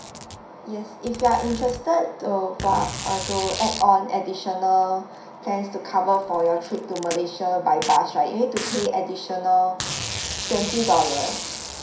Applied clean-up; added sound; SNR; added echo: none; Packing tape, duct tape; 11 dB; reverberation time 0.5 s.